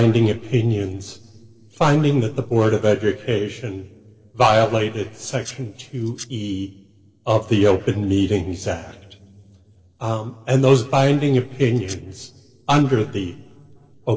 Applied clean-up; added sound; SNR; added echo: neural separator model SepFormer DNS4.